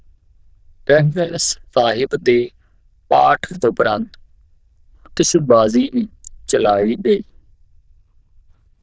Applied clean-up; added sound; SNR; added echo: neural diffusion model UNIVERSE++.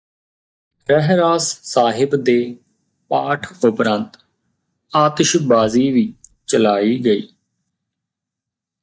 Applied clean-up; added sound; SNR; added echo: neural mask model DeepFilterNet 3.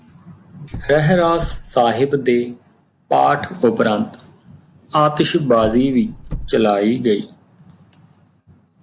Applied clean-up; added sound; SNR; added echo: none; Car; 12 dB; none.